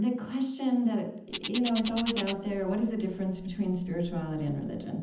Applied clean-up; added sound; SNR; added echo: none; Bird; 9 dB; reverberation time 0.8 s.